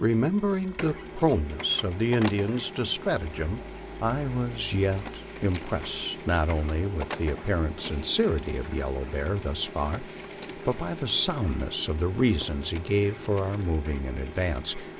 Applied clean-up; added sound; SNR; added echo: none; Printer; 12 dB; none.